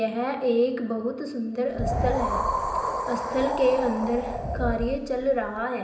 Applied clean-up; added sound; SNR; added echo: none; Wind; 2 dB; reverberation time 0.9 s.